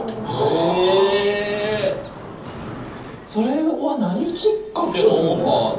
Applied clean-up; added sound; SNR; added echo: none; Mechanisms; 14 dB; reverberation time 0.7 s.